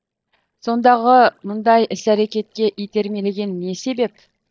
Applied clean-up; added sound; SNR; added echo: neural mask model DeepFilterNet 3.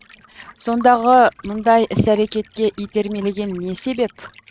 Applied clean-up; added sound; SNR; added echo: neural mask model RNNoise.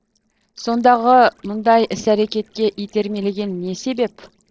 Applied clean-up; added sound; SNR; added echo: neural separator model SepFormer DNS4.